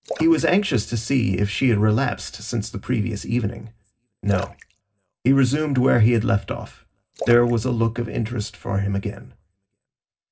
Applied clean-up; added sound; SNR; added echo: none; Splash, splatter; 17 dB; reverberation time 0.4 s.